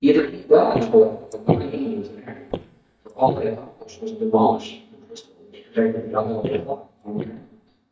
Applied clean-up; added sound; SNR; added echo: neural mask model DeepFilterNet 3.